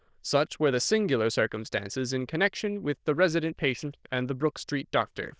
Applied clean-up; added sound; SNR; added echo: neural diffusion model UNIVERSE++.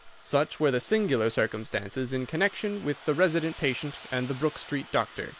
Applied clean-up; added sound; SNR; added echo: none; Domestic sounds, home sounds; 17 dB; none.